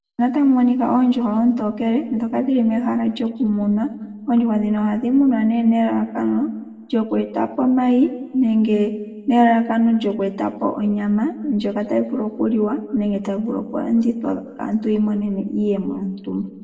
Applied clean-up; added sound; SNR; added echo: none; none; none; reverberation time 1.6 s.